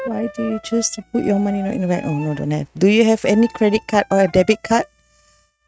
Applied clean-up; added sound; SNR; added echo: neural mask model RNNoise.